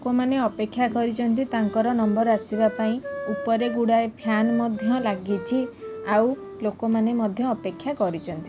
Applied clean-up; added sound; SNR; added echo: none; Wind instrument, woodwind instrument; 14 dB; none.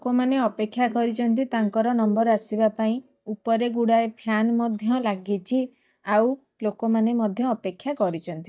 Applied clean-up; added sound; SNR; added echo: neural mask model DeepFilterNet 3.